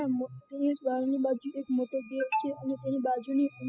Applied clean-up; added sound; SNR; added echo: classical method spectral subtraction.